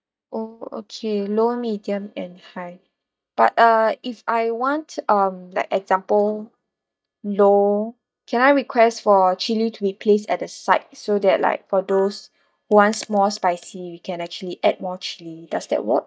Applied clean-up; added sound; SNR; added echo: neural mask model DeepFilterNet 3.